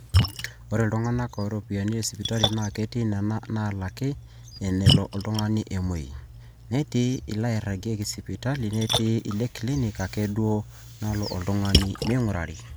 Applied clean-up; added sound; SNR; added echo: none; Splash, splatter; 3 dB; none.